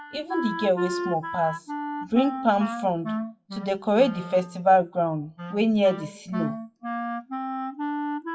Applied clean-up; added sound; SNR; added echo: classical method WPE with log-MMSE.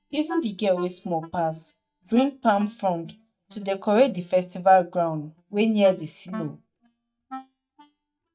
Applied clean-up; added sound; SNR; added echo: neural mask model DeepFilterNet 3.